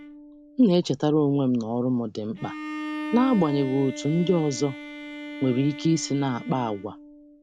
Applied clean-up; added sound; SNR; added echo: none; Bowed string instrument; 13 dB; none.